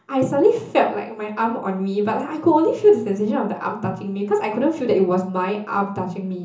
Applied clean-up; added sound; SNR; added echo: none; none; none; reverberation time 0.8 s.